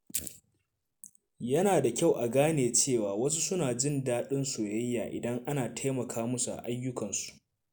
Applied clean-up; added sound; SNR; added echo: none; none; none; none.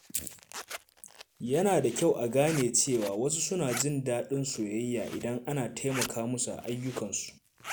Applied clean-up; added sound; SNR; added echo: none; Zipper (clothing); 14 dB; none.